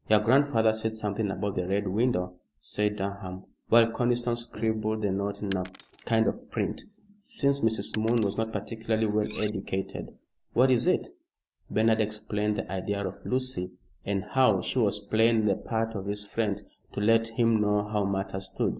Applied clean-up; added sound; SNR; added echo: none; Shatter + Cutlery, silverware; 18 dB; none.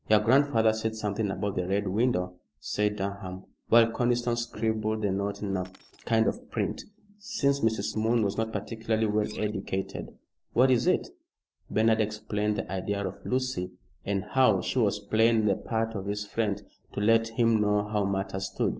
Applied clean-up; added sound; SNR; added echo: neural separator model SepFormer DNS4.